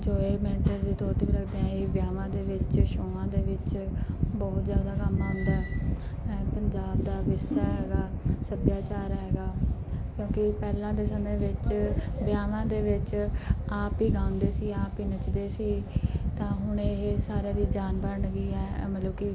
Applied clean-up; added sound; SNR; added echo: none; none; none; none.